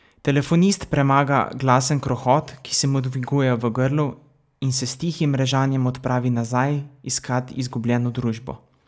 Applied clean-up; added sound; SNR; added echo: none; none; none; none.